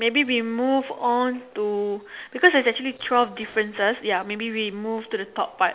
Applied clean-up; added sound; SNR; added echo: none; none; none; none.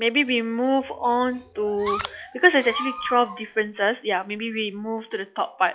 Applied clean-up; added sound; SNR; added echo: classical method log-MMSE.